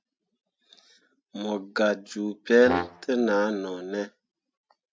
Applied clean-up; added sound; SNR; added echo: neural mask model RNNoise.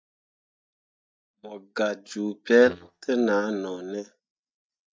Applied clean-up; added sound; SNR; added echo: neural mask model DeepFilterNet 3.